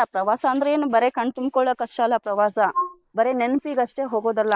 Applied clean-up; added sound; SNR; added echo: neural mask model Resemble Enhance denoiser.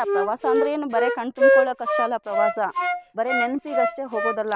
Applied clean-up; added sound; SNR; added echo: none; Wind instrument, woodwind instrument; -3 dB; none.